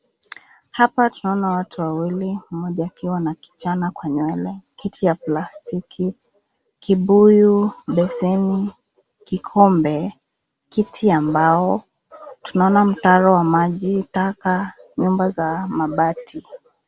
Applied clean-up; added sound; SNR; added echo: none; none; none; none.